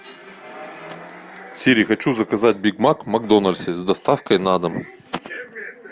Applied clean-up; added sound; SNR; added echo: none; none; none; none.